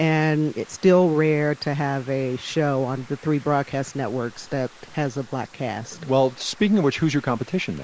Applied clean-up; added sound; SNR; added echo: neural mask model Resemble Enhance denoiser.